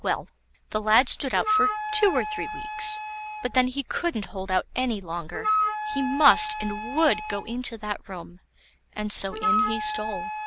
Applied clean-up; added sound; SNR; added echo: none; Wind instrument, woodwind instrument; 5 dB; none.